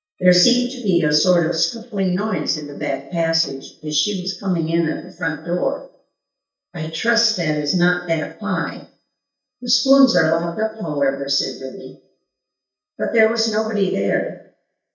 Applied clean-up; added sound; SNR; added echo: neural mask model DeepFilterNet 3.